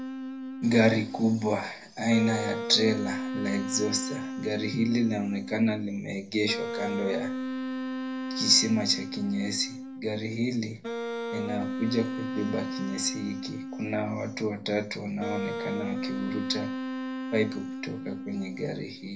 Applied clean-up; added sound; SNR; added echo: none; Wind instrument, woodwind instrument; 6 dB; reverberation time 0.3 s.